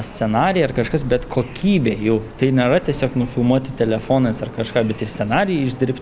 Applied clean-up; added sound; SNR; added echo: none; Bird; 18 dB; none.